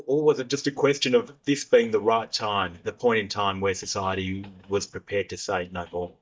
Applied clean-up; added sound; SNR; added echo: neural mask model DeepFilterNet 3.